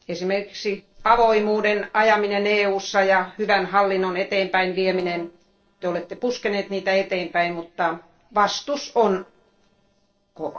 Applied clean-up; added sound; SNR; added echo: neural separator model SepFormer DNS4.